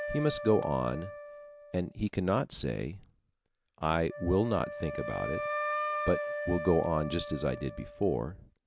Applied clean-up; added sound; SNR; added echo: none; Wind instrument, woodwind instrument; 7 dB; none.